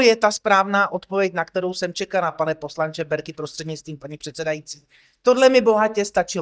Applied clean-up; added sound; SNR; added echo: neural mask model DeepFilterNet 3.